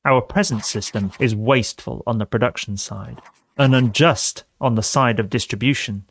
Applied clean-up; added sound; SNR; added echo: neural mask model RNNoise.